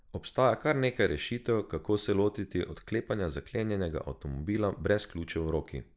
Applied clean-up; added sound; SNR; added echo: neural mask model Resemble Enhance denoiser.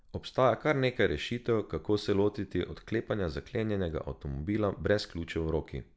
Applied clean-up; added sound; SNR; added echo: none; none; none; none.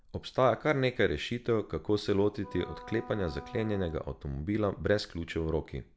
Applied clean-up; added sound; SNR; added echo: none; Wind instrument, woodwind instrument; 18 dB; none.